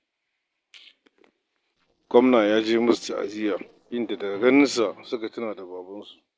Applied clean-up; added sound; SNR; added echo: neural separator model SepFormer DNS4.